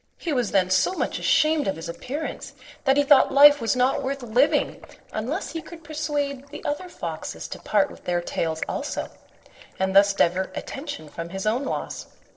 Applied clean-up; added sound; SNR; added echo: neural separator model SepFormer DNS4.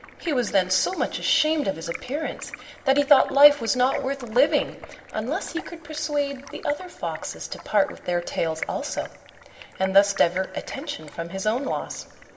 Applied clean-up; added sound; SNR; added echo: none; Stream; 18 dB; reverberation time 1.5 s.